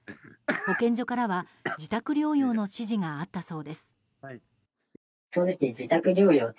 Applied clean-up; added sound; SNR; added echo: none; none; none; none.